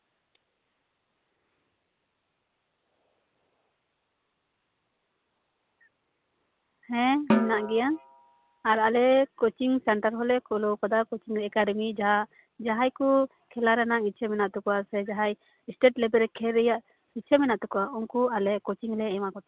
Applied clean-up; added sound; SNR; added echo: none; Snare drum; 4 dB; none.